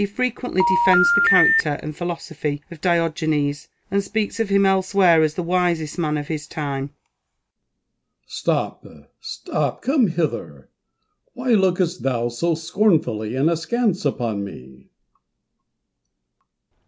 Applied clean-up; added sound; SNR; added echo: none; Telephone; -4 dB; none.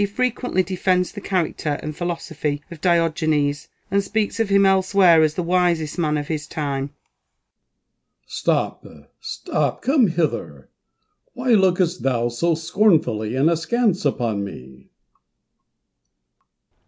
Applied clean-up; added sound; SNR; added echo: none; none; none; none.